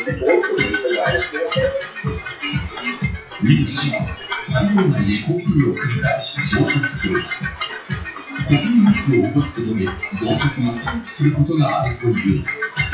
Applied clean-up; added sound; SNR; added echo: classical method WPE with log-MMSE.